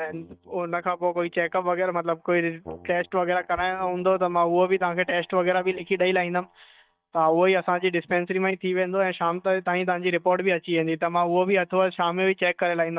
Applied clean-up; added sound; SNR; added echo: neural mask model DeepFilterNet 3.